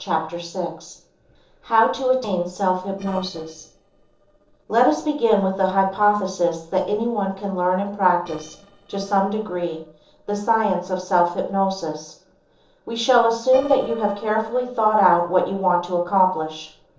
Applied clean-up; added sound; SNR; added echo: neural separator model SepFormer DNS4.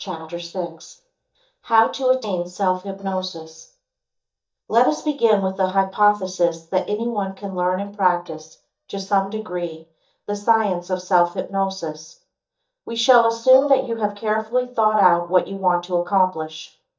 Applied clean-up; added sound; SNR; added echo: neural mask model DeepFilterNet 3.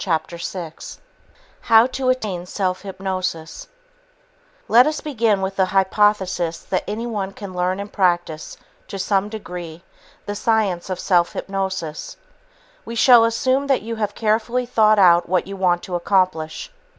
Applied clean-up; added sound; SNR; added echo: none; none; none; none.